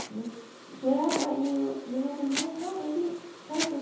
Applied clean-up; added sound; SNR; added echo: none; Domestic sounds, home sounds; 9 dB; reverberation time 0.8 s.